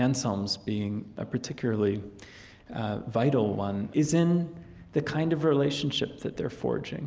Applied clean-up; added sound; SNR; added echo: none; none; none; none.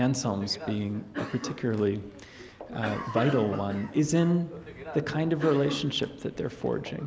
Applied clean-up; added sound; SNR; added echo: none; Cough; 12 dB; none.